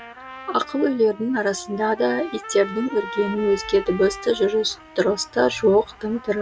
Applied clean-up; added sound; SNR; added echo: none; Trumpet; 16 dB; none.